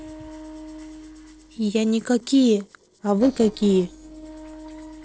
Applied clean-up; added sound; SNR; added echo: neural separator model SepFormer DNS4.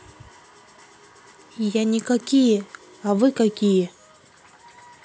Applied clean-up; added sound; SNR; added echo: none; none; none; none.